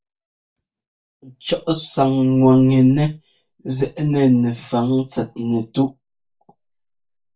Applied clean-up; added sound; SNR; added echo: neural mask model DeepFilterNet 3.